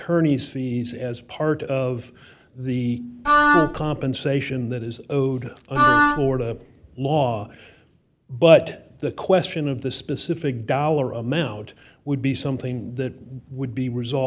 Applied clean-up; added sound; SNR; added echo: none; Wind instrument, woodwind instrument; -4 dB; none.